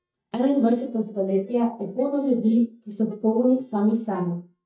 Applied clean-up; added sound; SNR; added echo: neural mask model DeepFilterNet 3.